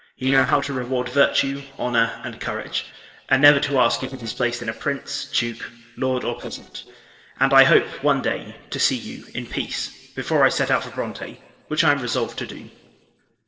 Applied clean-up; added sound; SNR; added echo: neural separator model SepFormer DNS4.